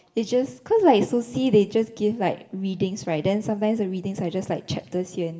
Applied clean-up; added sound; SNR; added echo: none; none; none; reverberation time 1.1 s.